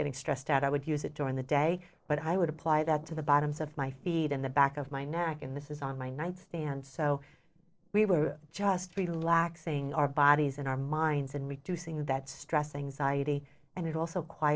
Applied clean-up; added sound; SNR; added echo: neural separator model SepFormer DNS4.